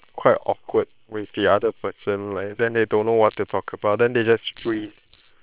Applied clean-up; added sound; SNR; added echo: neural separator model SepFormer WHAM!.